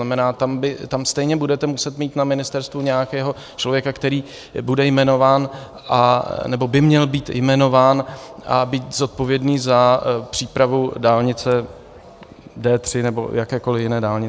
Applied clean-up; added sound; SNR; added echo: none; none; none; none.